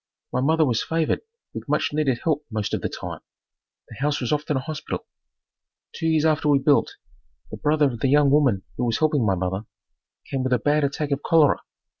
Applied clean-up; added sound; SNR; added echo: none; none; none; none.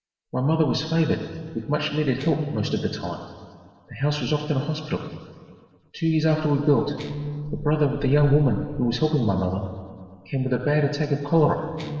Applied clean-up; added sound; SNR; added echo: none; Guitar; 16 dB; reverberation time 2.1 s.